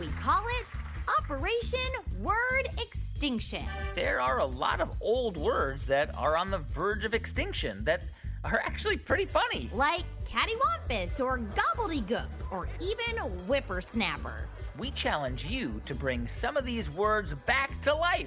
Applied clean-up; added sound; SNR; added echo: none; none; none; none.